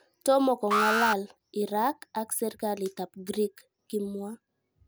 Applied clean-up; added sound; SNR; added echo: none; Alarm; 1 dB; none.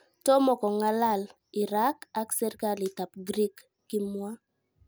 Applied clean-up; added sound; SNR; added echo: none; none; none; none.